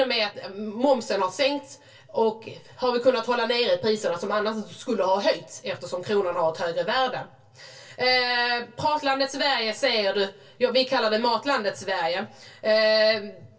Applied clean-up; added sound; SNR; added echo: none; none; none; reverberation time 0.2 s.